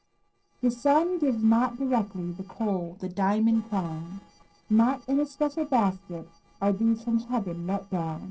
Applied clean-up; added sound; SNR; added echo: neural separator model SepFormer DNS4.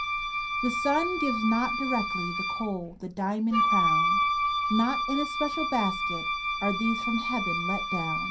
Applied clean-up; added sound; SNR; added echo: none; Wind instrument, woodwind instrument; -2 dB; reverberation time 0.3 s.